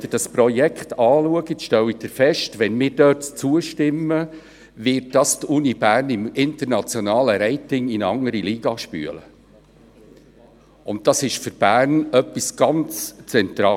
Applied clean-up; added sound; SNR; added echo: none; none; none; none.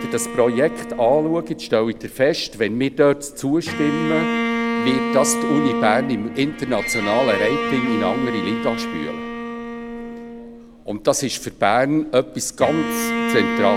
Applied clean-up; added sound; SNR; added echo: none; Bowed string instrument; 5 dB; none.